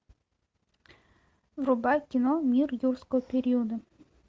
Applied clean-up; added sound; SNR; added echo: none; none; none; none.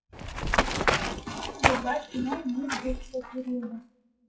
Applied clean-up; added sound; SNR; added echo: classical method WPE with log-MMSE.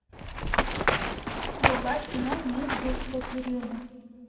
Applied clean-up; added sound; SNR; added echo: none; Run; -4 dB; reverberation time 2.0 s.